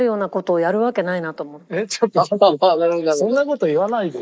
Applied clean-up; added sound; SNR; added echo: neural mask model Resemble Enhance denoiser.